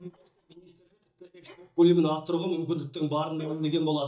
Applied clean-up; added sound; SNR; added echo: neural mask model DeepFilterNet 3.